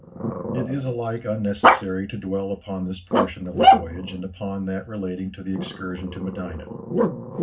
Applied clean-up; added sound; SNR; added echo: none; Growling; -5 dB; reverberation time 0.4 s.